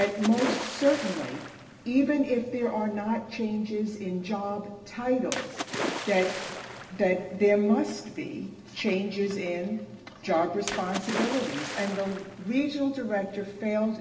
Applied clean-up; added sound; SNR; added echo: none; Splash, splatter; 11 dB; reverberation time 1.4 s.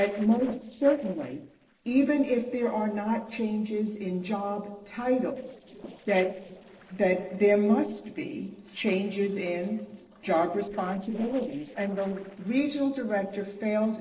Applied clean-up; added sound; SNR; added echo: neural separator model SepFormer DNS4.